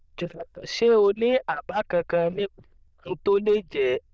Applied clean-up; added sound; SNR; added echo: neural diffusion model UNIVERSE++.